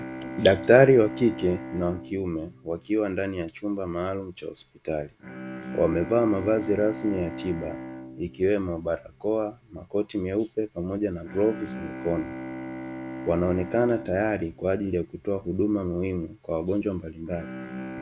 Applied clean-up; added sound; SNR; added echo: none; Bowed string instrument; 13 dB; none.